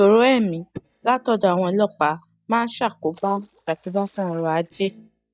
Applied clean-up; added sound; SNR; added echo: neural mask model DeepFilterNet 3.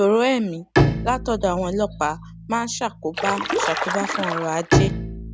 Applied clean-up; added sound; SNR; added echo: none; Bowed string instrument + Stream; 1 dB; none.